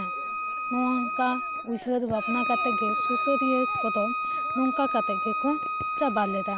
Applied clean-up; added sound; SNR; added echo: none; Bowed string instrument; 0 dB; none.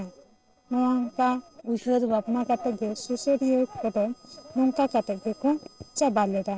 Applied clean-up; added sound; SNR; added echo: neural separator model SepFormer DNS4.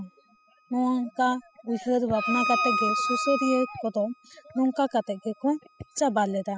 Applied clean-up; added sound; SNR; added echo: classical method spectral subtraction.